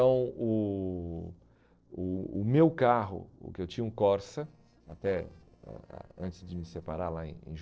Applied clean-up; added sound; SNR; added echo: neural separator model SepFormer DNS4.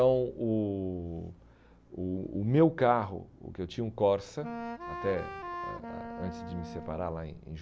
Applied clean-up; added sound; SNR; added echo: none; Wind instrument, woodwind instrument; 9 dB; none.